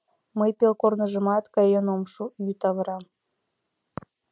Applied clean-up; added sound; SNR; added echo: none; none; none; none.